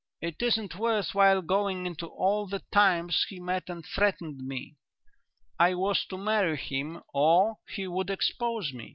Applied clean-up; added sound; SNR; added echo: none; none; none; none.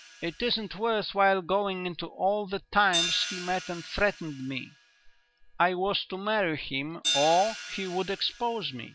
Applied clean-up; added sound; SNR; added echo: none; Hi-hat; 9 dB; none.